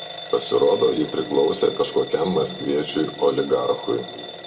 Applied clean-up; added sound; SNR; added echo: none; Alarm / Bell; 12 dB; reverberation time 1.2 s.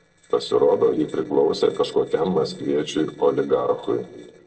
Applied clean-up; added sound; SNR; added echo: neural separator model SepFormer DNS4.